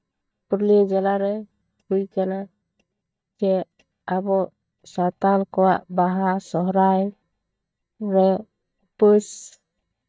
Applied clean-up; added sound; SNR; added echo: neural mask model DeepFilterNet 3.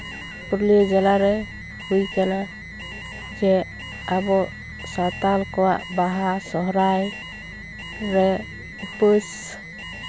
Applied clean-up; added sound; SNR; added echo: none; Alarm; 14 dB; none.